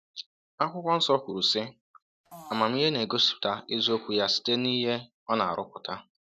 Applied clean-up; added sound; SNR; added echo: none; Fart; 19 dB; none.